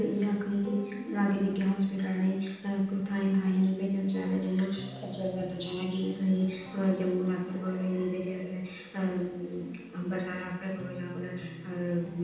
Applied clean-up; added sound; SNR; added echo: none; Guitar; 19 dB; reverberation time 0.9 s.